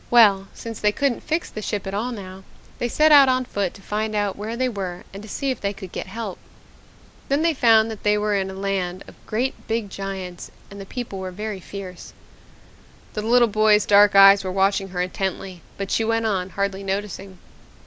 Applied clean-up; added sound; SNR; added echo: none; none; none; none.